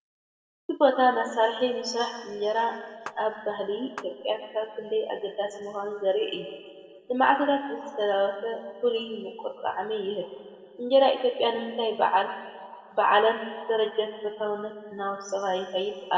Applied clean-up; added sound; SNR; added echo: none; Clapping; 16 dB; reverberation time 2.0 s.